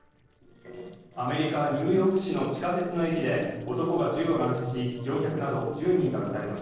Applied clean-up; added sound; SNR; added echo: neural separator model SepFormer DNS4.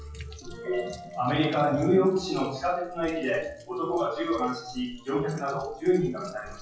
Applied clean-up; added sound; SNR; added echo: classical method WPE with log-MMSE.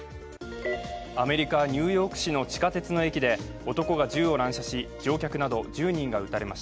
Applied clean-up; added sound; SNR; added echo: none; none; none; none.